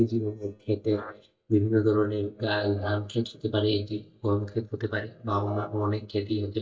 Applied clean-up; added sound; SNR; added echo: neural mask model DeepFilterNet 3.